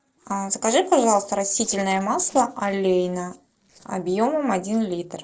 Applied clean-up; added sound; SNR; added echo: neural separator model SepFormer DNS4.